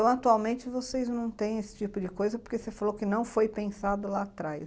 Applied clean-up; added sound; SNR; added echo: none; none; none; none.